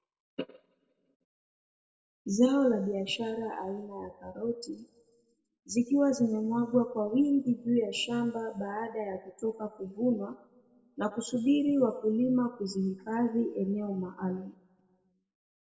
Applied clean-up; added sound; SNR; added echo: none; none; none; reverberation time 1.2 s.